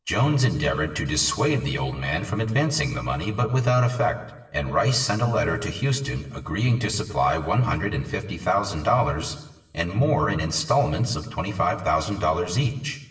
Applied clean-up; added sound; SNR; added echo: none; none; none; reverberation time 1.0 s.